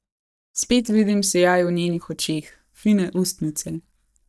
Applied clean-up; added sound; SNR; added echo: neural mask model DeepFilterNet 3.